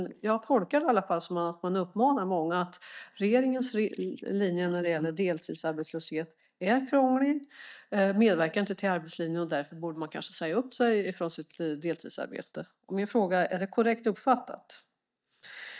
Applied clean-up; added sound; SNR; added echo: neural mask model DeepFilterNet 3.